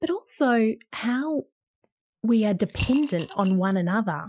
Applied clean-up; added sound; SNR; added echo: classical method Wiener filter.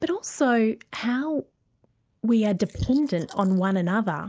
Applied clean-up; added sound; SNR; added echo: neural mask model Resemble Enhance denoiser.